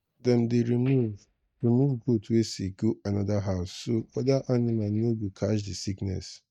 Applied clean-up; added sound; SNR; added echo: neural mask model DeepFilterNet 3.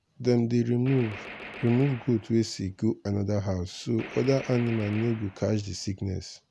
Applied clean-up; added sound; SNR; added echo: none; Gunshot, gunfire; 16 dB; none.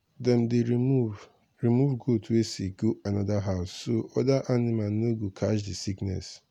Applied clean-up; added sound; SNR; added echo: none; none; none; none.